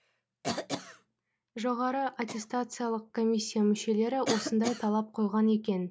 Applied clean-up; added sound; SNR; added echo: none; Cough; 11 dB; none.